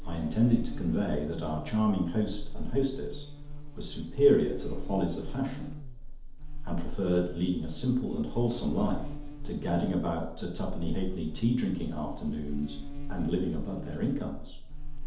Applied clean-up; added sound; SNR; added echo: none; Buzz; 4 dB; reverberation time 2.2 s.